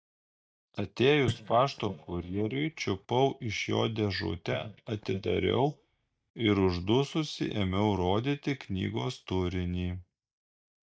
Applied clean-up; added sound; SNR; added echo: neural mask model DeepFilterNet 3.